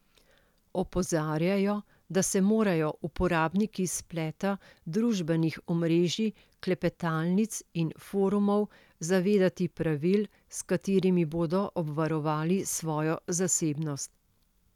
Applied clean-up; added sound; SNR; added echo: none; none; none; none.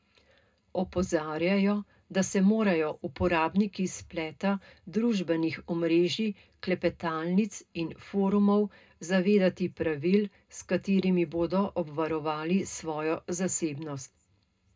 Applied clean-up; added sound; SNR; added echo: none; none; none; reverberation time 0.2 s.